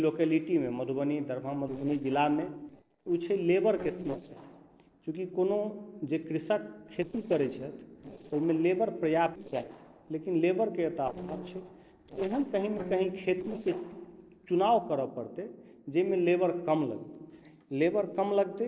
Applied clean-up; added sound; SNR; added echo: neural separator model SepFormer DNS4.